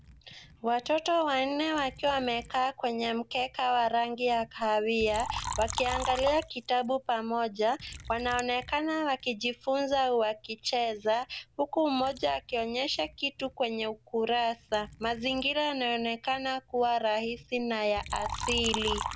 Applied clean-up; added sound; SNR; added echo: none; Liquid; 13 dB; none.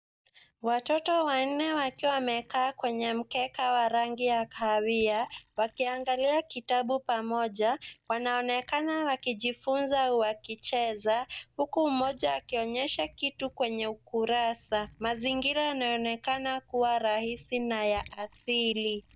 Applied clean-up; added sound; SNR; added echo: neural mask model DeepFilterNet 3.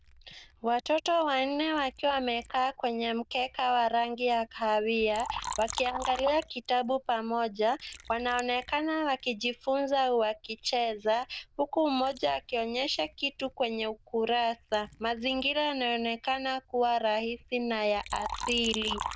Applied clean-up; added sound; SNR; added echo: neural diffusion model UNIVERSE++.